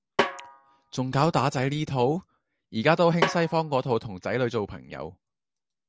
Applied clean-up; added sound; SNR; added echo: none; Snare drum; 6 dB; none.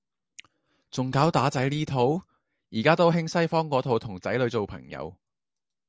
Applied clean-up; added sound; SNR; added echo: none; none; none; none.